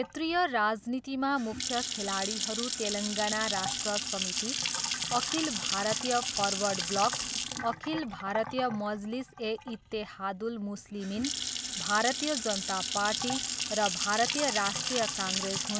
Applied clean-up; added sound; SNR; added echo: none; Sink (filling or washing) / Water tap, faucet / Splash, splatter; 2 dB; none.